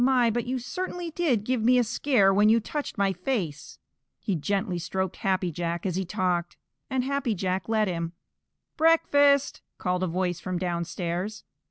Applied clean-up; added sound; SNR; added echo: none; none; none; none.